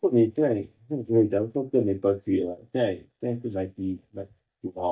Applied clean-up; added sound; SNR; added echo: neural mask model DeepFilterNet 3.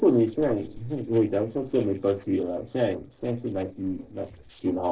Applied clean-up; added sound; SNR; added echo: neural separator model SepFormer DNS4.